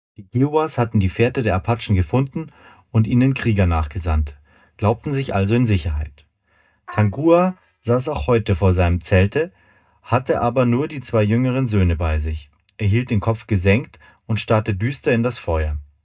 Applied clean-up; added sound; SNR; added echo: neural mask model DeepFilterNet 3.